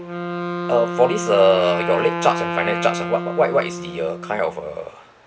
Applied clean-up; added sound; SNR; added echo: none; Wind instrument, woodwind instrument; 6 dB; none.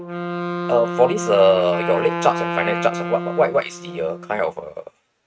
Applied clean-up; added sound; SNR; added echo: neural mask model RNNoise.